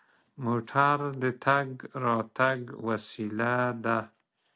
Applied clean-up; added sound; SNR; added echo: none; none; none; none.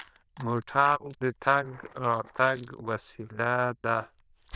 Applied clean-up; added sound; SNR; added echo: neural diffusion model UNIVERSE++.